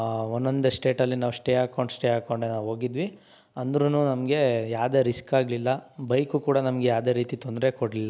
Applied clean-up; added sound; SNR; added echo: none; none; none; none.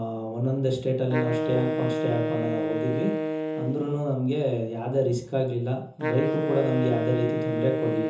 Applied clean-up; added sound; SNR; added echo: none; Wind instrument, woodwind instrument; 3 dB; reverberation time 0.6 s.